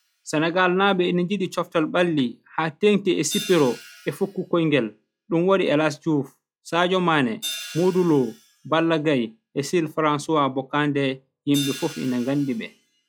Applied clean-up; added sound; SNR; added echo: classical method log-MMSE.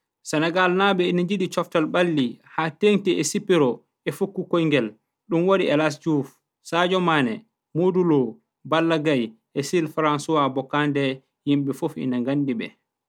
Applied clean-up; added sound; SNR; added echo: none; none; none; none.